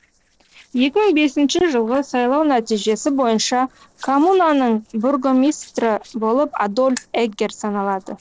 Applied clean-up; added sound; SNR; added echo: neural separator model SepFormer DNS4.